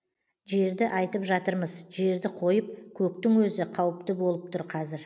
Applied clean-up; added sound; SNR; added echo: none; none; none; none.